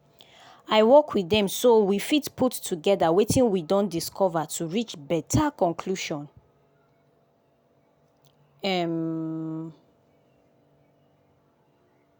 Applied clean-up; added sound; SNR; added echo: none; none; none; none.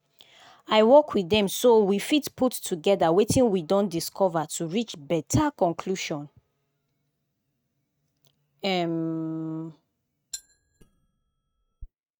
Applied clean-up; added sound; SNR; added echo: neural mask model RNNoise.